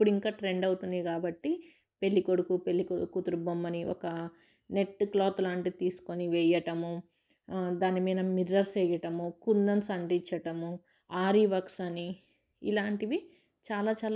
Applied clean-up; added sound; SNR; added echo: neural mask model Resemble Enhance denoiser.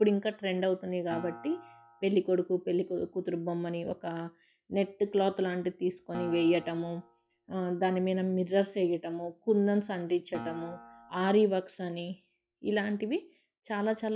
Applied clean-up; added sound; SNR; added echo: classical method log-MMSE.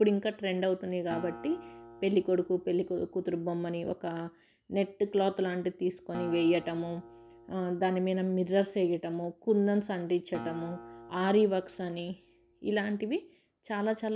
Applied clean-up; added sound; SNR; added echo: none; Acoustic guitar; 17 dB; none.